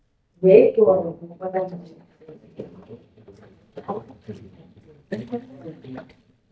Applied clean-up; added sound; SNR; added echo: neural mask model DeepFilterNet 3.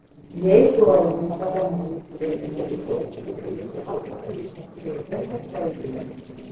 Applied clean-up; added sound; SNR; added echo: neural separator model SepFormer DNS4.